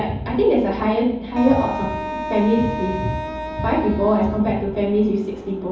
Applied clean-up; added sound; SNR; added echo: none; Wind instrument, woodwind instrument; 9 dB; reverberation time 0.9 s.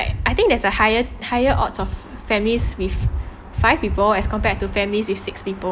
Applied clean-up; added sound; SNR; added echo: none; none; none; none.